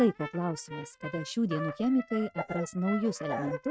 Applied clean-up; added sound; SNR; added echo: neural mask model RNNoise.